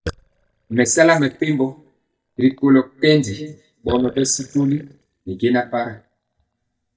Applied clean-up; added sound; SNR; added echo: neural mask model DeepFilterNet 3.